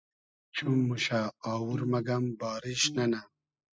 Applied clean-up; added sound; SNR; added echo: classical method spectral subtraction.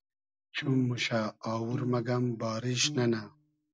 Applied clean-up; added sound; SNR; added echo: none; Piano; 12 dB; none.